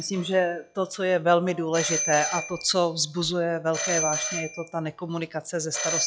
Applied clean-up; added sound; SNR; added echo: classical method log-MMSE.